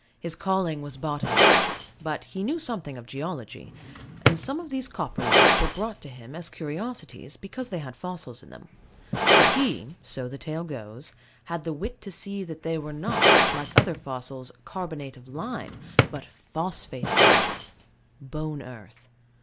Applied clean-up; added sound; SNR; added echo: none; Drawer open or close + Glass; -5 dB; none.